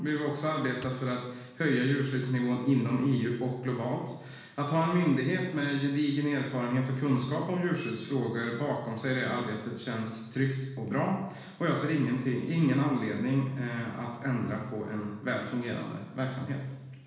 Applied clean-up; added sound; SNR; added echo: none; Coin (dropping); 18 dB; reverberation time 1.1 s.